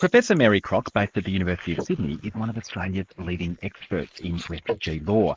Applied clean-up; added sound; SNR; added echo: neural mask model Resemble Enhance denoiser.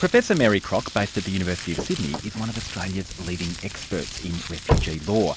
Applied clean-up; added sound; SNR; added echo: none; Slam / Car + Crumpling, crinkling; 6 dB; none.